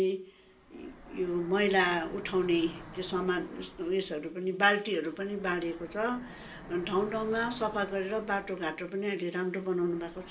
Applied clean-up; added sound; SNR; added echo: none; Fixed-wing aircraft, airplane; 18 dB; reverberation time 0.2 s.